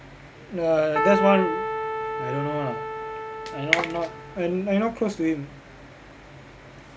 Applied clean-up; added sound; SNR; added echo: none; Keyboard (musical); 2 dB; none.